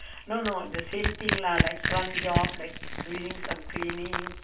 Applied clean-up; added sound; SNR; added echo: none; Crushing; -1 dB; reverberation time 0.2 s.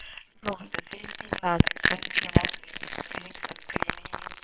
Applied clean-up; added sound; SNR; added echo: neural separator model SepFormer WHAMR!.